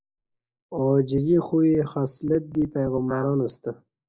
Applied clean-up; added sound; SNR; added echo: neural mask model Resemble Enhance denoiser.